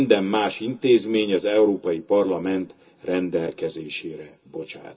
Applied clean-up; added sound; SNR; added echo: none; none; none; reverberation time 0.2 s.